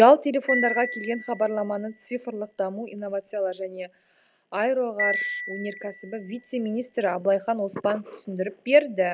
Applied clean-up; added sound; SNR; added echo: none; Marimba, xylophone; 10 dB; none.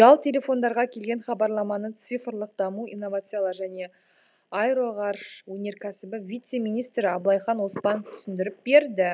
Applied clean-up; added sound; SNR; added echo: none; none; none; none.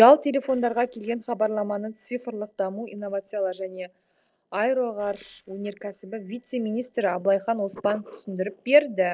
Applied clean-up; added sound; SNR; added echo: neural separator model SepFormer DNS4.